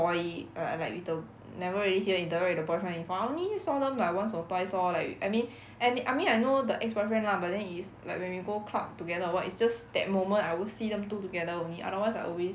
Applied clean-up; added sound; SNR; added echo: none; none; none; none.